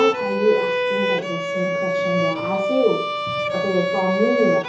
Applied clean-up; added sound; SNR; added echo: none; Bowed string instrument; -2 dB; reverberation time 0.6 s.